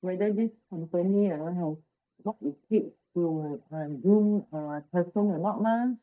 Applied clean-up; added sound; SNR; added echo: neural mask model DeepFilterNet 3.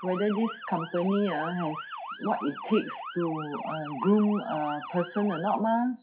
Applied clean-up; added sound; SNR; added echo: classical method WPE with log-MMSE.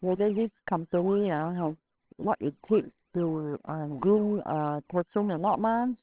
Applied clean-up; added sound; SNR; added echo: neural separator model SepFormer WHAMR!.